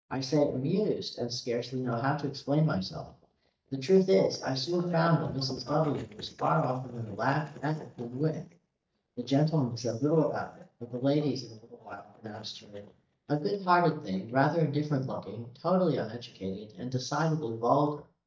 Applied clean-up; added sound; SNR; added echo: neural mask model DeepFilterNet 3.